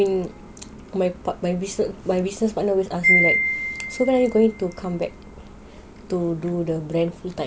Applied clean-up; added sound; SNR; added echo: none; Wind chime; 4 dB; none.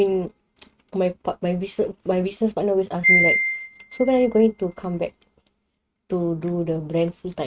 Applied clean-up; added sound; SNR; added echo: neural mask model RNNoise.